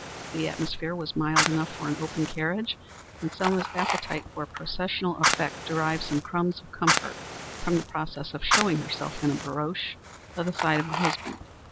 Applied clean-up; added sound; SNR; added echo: none; Fire; 2 dB; none.